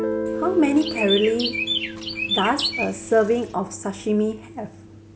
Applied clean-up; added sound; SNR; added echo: none; Guitar + Chirp, tweet; 5 dB; none.